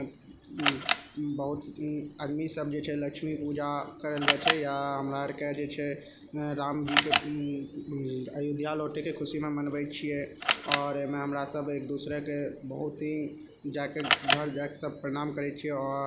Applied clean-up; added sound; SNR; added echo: none; Camera; 1 dB; none.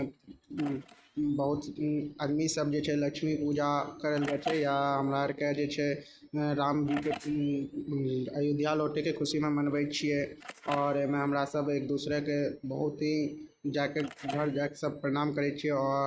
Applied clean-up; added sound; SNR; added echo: neural mask model RNNoise.